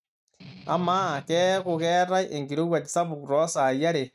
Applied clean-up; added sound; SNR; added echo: neural mask model RNNoise.